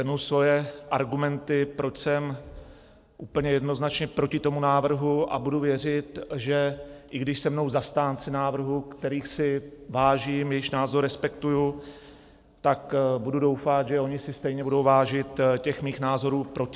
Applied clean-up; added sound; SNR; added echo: none; none; none; none.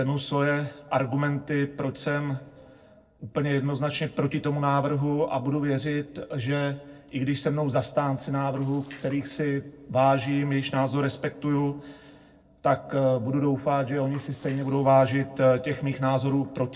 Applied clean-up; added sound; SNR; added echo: neural separator model SepFormer DNS4.